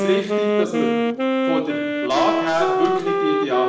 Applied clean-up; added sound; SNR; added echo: none; Wind instrument, woodwind instrument; -3 dB; reverberation time 0.9 s.